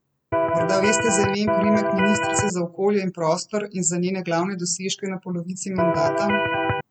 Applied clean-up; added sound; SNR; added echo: none; Electric guitar; -3 dB; none.